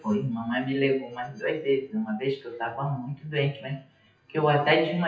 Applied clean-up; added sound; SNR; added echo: classical method WPE with log-MMSE.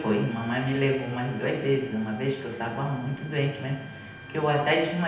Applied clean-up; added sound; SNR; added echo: none; Bowed string instrument; 19 dB; reverberation time 0.9 s.